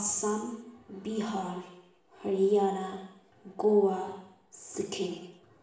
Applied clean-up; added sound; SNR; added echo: none; none; none; reverberation time 0.9 s.